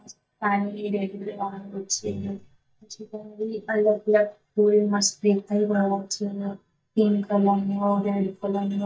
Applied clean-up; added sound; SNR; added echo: neural mask model DeepFilterNet 3.